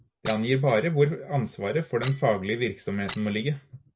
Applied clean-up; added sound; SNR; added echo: none; Shatter; 12 dB; none.